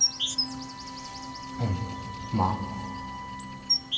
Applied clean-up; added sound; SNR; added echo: none; Insect; 0 dB; reverberation time 2.1 s.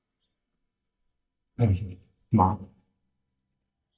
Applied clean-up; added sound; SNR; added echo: neural mask model DeepFilterNet 3.